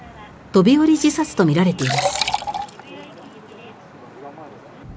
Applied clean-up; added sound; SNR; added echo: none; Liquid; 9 dB; none.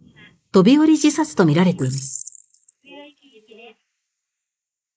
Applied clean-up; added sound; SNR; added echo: neural mask model Resemble Enhance denoiser.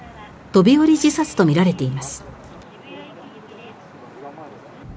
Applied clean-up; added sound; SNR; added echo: none; none; none; none.